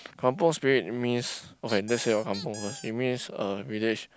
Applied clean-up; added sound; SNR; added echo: none; Squeak; 14 dB; none.